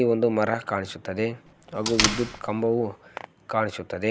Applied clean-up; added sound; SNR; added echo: none; Door; 3 dB; none.